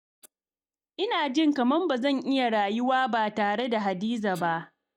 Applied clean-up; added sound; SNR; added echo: neural mask model DeepFilterNet 3.